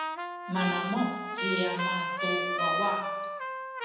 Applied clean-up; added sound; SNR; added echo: none; Trumpet; -1 dB; reverberation time 1.1 s.